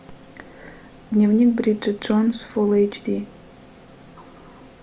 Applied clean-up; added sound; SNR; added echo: none; none; none; none.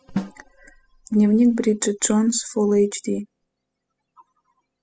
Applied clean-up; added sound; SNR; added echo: classical method spectral subtraction.